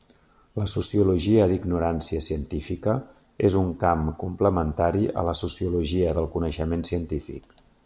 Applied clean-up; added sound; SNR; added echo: none; none; none; none.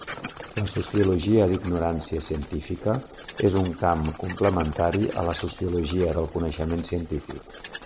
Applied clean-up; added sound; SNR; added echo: none; Wild animals; 7 dB; none.